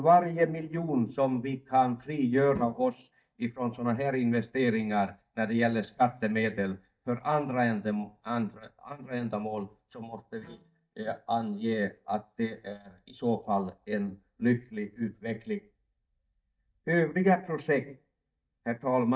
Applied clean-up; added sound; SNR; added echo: neural mask model DeepFilterNet 3.